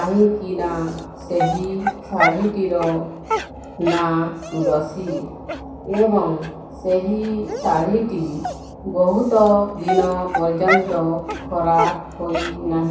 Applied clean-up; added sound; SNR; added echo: none; Dog; 7 dB; reverberation time 0.7 s.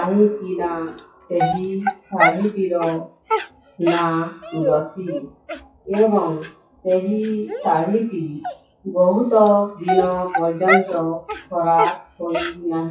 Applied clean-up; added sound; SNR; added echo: classical method WPE with log-MMSE.